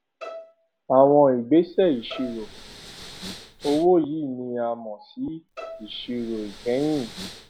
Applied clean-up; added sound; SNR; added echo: none; Bowed string instrument + Respiratory sounds; 18 dB; none.